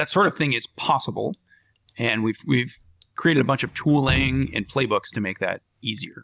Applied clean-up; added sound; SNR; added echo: none; Drip; 13 dB; none.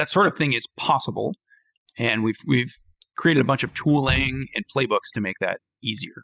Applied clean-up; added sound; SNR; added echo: classical method spectral subtraction.